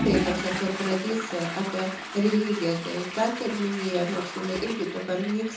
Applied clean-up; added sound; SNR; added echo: none; Toilet flush / Water; 6 dB; reverberation time 0.5 s.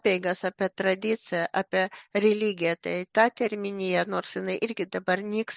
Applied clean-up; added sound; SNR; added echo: none; none; none; none.